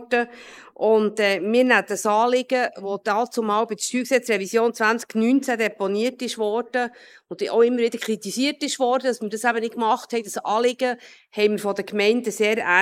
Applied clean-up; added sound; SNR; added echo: neural mask model Resemble Enhance denoiser.